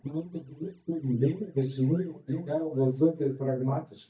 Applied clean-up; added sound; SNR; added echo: neural mask model DeepFilterNet 3.